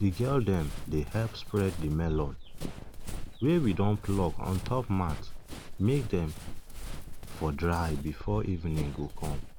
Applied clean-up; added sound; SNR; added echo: none; Run; 7 dB; none.